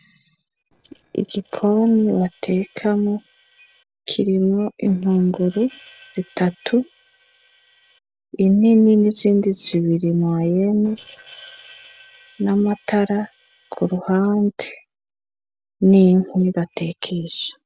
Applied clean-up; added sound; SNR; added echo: neural separator model SepFormer DNS4.